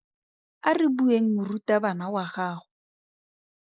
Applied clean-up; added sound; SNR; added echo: neural mask model Resemble Enhance denoiser.